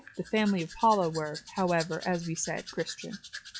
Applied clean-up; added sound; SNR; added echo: classical method log-MMSE.